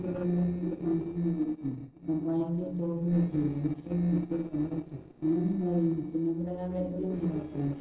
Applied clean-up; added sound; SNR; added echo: neural separator model SepFormer DNS4.